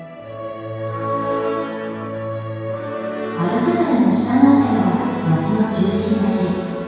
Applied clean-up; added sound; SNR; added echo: none; none; none; reverberation time 2.0 s.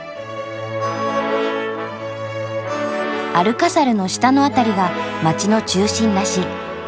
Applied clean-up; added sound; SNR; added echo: none; none; none; none.